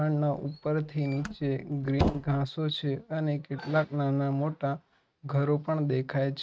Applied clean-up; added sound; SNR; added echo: neural mask model RNNoise.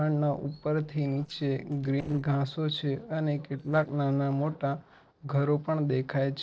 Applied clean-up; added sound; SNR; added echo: neural separator model SepFormer DNS4.